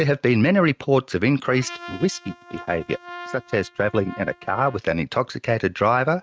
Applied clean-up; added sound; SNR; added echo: neural mask model RNNoise.